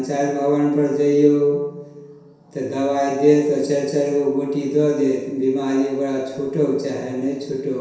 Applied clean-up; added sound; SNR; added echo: none; none; none; reverberation time 0.7 s.